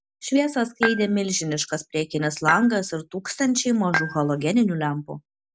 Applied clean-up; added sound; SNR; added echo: none; Dishes, pots, and pans / Chink, clink; 4 dB; none.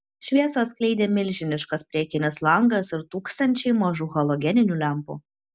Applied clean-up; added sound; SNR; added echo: none; none; none; none.